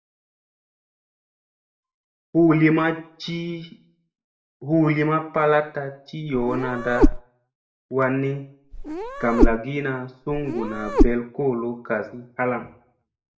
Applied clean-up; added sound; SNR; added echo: none; Meow; -4 dB; reverberation time 0.4 s.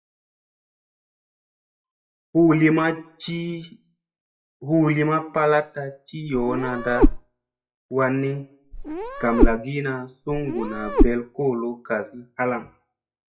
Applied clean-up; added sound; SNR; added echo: classical method WPE with log-MMSE.